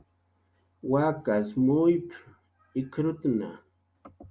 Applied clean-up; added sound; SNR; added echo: none; none; none; none.